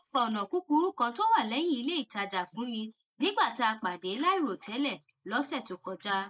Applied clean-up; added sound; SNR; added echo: neural mask model Resemble Enhance denoiser.